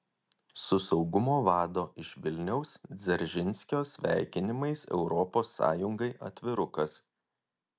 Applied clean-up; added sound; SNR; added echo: none; none; none; none.